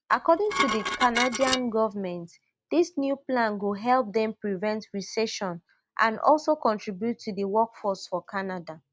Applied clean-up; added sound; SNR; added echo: none; Dishes, pots, and pans; 3 dB; none.